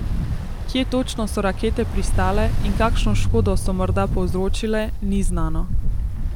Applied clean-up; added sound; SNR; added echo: none; Ocean; -4 dB; none.